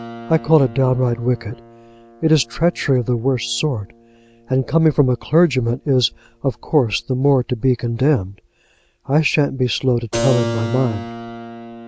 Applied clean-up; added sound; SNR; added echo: none; Keyboard (musical); 14 dB; none.